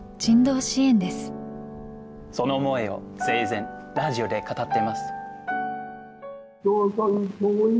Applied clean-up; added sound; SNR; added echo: none; none; none; none.